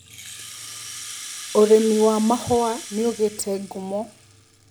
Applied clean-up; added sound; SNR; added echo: none; Rattle (instrument); 15 dB; none.